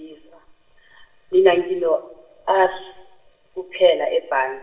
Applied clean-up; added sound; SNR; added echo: none; none; none; reverberation time 0.7 s.